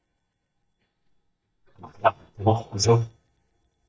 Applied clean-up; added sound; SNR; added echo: neural mask model DeepFilterNet 3.